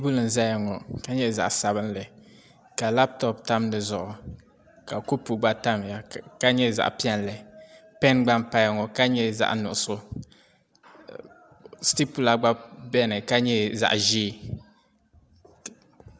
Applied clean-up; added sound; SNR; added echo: none; none; none; none.